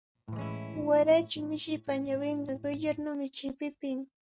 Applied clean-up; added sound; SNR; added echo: neural mask model RNNoise.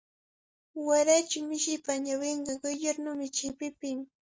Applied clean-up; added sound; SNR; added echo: none; none; none; none.